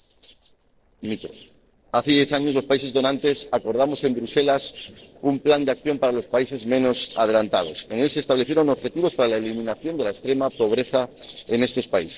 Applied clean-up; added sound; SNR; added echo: neural separator model SepFormer DNS4.